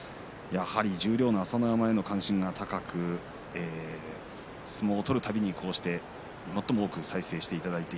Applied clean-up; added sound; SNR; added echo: none; none; none; none.